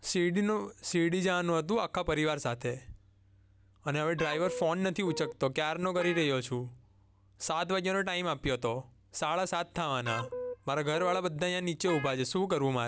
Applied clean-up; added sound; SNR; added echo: none; Guitar; 10 dB; none.